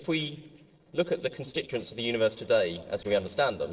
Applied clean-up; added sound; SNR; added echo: neural separator model SepFormer DNS4.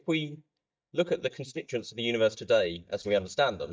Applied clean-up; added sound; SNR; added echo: neural mask model DeepFilterNet 3.